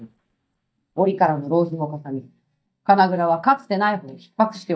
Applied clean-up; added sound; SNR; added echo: neural mask model DeepFilterNet 3.